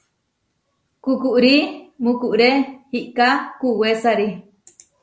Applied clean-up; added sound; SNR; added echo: none; none; none; none.